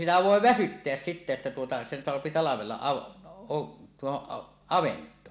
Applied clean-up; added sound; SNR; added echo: none; none; none; none.